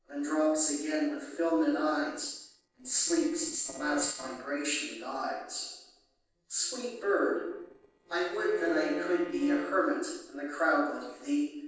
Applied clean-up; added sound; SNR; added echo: neural separator model SepFormer DNS4.